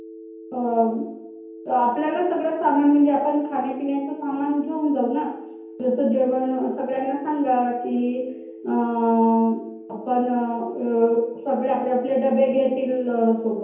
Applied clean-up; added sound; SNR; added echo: none; Telephone; 17 dB; reverberation time 0.9 s.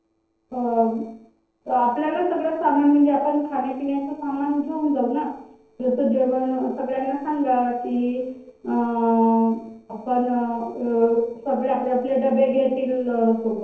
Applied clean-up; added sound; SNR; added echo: neural separator model SepFormer DNS4.